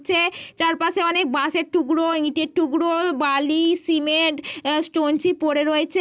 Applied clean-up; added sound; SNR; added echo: none; none; none; none.